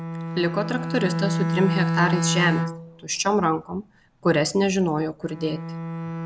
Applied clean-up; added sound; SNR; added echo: none; Bowed string instrument; 3 dB; none.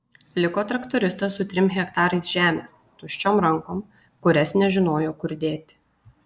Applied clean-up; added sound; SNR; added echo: none; none; none; none.